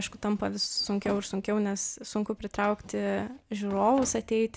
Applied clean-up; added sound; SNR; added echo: none; Drawer open or close; 19 dB; none.